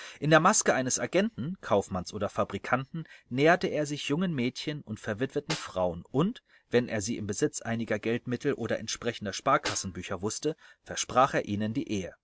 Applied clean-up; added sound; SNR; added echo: none; Snare drum; 15 dB; none.